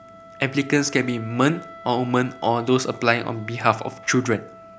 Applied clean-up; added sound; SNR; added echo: none; Wind instrument, woodwind instrument; 20 dB; none.